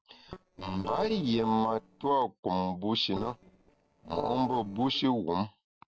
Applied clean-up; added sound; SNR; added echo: neural separator model SepFormer DNS4.